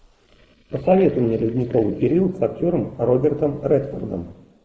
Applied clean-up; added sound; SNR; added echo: neural mask model Resemble Enhance denoiser.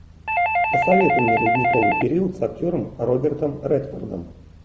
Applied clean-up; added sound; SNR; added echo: none; Doorbell; -1 dB; none.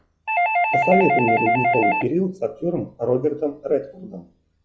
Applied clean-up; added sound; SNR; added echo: classical method log-MMSE.